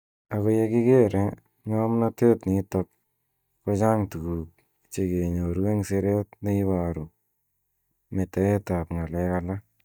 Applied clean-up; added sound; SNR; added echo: neural mask model DeepFilterNet 3.